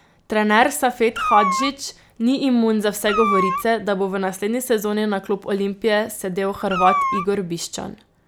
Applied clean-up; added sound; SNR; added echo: none; Meow; 5 dB; none.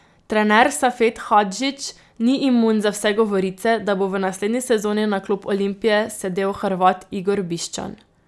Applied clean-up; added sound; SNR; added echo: none; none; none; none.